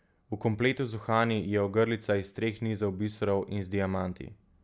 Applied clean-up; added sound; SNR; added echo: none; none; none; none.